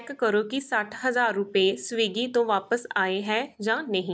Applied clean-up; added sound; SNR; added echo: none; none; none; none.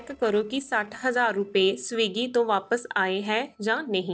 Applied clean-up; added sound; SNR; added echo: neural separator model SepFormer DNS4.